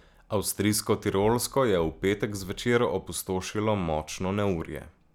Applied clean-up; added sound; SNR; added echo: none; none; none; none.